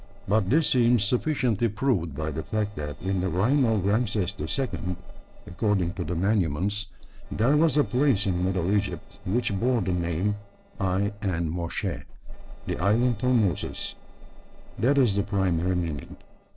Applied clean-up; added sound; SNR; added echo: neural separator model SepFormer DNS4.